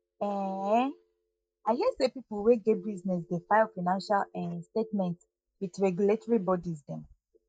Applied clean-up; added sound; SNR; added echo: neural mask model DeepFilterNet 3.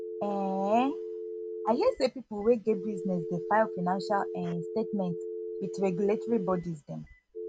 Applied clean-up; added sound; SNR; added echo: none; Telephone; 7 dB; none.